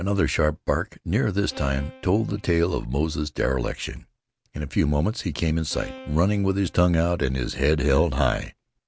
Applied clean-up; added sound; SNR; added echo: none; Bowed string instrument; 19 dB; none.